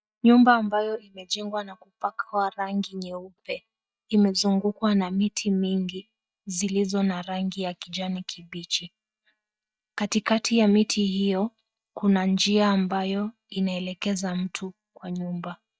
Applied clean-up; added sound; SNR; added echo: neural mask model DeepFilterNet 3.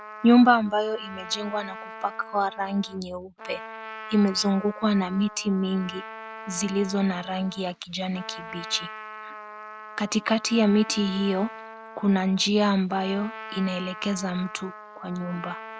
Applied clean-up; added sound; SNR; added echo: none; Trumpet; 15 dB; none.